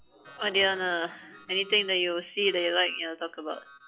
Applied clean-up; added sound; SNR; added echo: classical method log-MMSE.